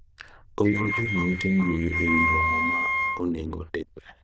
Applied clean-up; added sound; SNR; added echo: neural diffusion model UNIVERSE++.